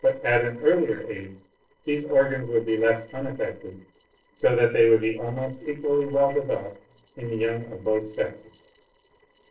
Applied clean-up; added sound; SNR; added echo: neural separator model SepFormer DNS4.